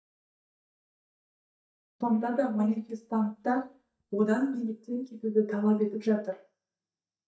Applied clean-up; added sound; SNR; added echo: neural mask model DeepFilterNet 3.